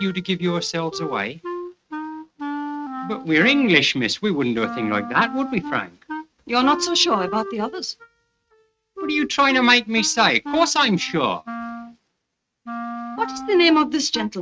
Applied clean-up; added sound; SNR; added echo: neural mask model RNNoise.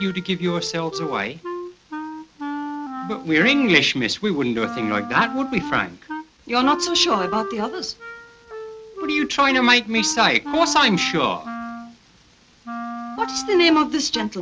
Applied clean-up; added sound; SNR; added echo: none; Wind instrument, woodwind instrument; 10 dB; none.